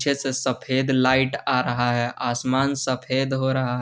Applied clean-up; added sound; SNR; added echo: none; none; none; none.